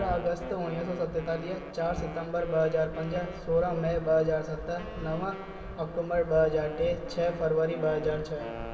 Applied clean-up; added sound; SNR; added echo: none; Wind instrument, woodwind instrument; 15 dB; reverberation time 1.2 s.